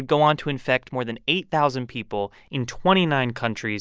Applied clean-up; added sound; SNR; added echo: none; none; none; none.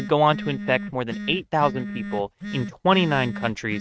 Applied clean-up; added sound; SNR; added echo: neural mask model RNNoise.